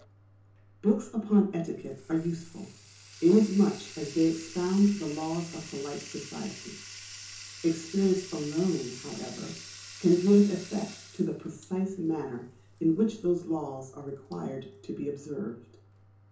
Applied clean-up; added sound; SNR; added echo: none; Bathtub (filling or washing); 18 dB; reverberation time 0.6 s.